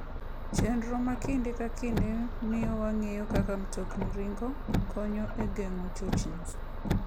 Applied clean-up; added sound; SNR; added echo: none; Car; -2 dB; none.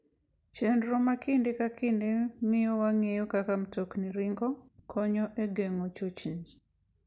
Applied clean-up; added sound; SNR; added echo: none; none; none; none.